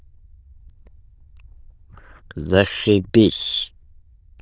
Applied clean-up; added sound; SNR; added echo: neural diffusion model UNIVERSE++.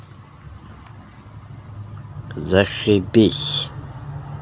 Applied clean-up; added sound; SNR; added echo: none; none; none; none.